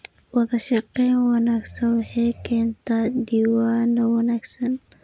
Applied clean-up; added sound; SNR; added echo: none; none; none; none.